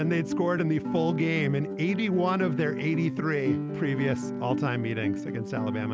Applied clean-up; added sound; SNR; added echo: none; Guitar; 4 dB; none.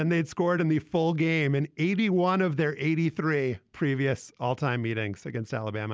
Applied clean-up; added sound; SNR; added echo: none; none; none; none.